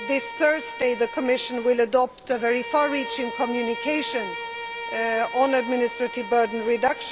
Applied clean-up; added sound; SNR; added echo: none; Bowed string instrument; 10 dB; none.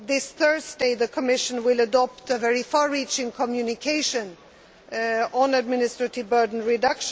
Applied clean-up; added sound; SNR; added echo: none; none; none; none.